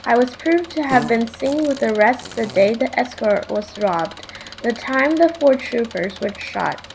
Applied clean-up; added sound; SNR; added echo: none; Fart + Engine; 17 dB; none.